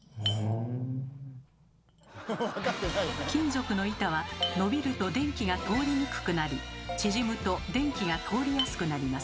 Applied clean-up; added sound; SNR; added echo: none; Chink, clink; 14 dB; none.